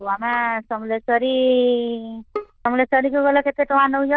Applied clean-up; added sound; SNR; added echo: neural diffusion model UNIVERSE++.